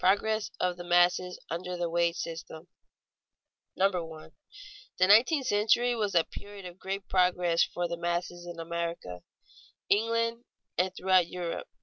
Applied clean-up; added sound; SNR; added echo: none; none; none; none.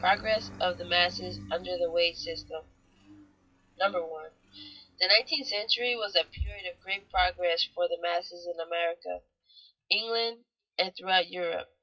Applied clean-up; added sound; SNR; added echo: classical method WPE with log-MMSE.